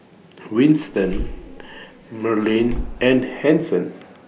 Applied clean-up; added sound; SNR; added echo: none; Slam; 10 dB; none.